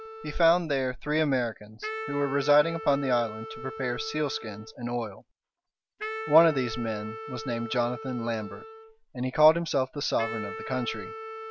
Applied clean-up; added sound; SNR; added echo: none; Wind instrument, woodwind instrument; 11 dB; none.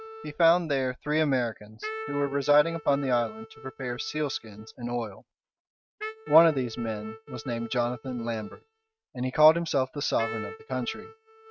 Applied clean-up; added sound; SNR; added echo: neural mask model RNNoise.